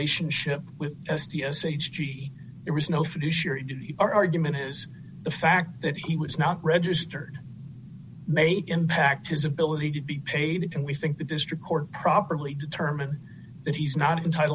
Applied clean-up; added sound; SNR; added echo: none; none; none; none.